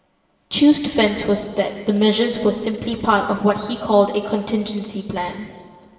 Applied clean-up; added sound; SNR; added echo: none; none; none; reverberation time 1.9 s.